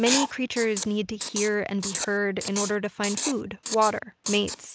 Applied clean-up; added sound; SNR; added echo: none; Writing; 6 dB; none.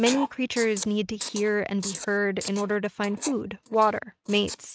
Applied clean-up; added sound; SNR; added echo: neural mask model RNNoise.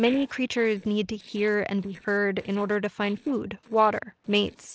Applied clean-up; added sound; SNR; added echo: neural separator model SepFormer DNS4.